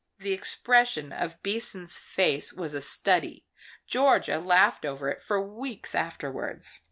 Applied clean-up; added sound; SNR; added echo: none; none; none; none.